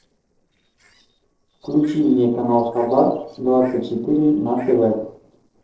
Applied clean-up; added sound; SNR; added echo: neural separator model SepFormer DNS4.